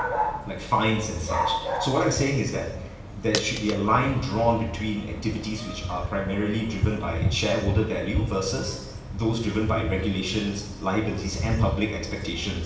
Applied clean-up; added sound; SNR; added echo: none; Dog; 5 dB; reverberation time 0.8 s.